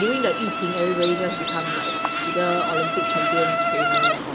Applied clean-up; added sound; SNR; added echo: none; Insect; -2 dB; none.